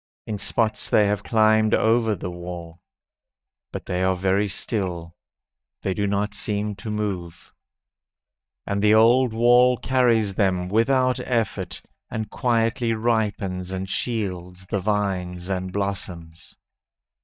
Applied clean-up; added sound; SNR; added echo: neural mask model DeepFilterNet 3.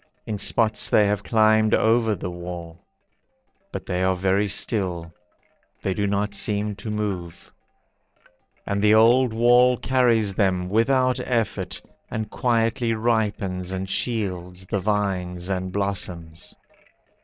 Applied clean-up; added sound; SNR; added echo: neural separator model SepFormer DNS4.